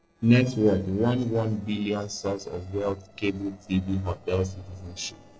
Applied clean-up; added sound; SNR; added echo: neural separator model SepFormer DNS4.